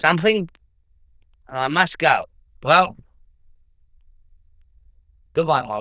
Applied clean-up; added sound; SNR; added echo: neural diffusion model UNIVERSE++.